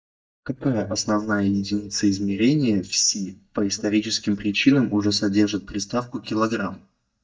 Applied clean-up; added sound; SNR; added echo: neural mask model DeepFilterNet 3.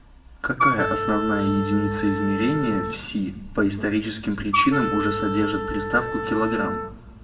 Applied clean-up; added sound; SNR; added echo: none; Wind instrument, woodwind instrument; 3 dB; reverberation time 1.3 s.